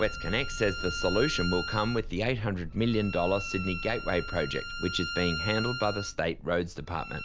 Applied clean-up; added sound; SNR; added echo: none; Bowed string instrument; 9 dB; none.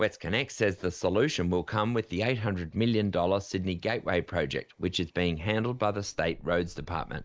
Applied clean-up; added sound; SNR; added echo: neural mask model Resemble Enhance denoiser.